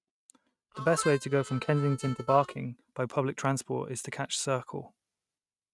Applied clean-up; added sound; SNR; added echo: neural mask model RNNoise.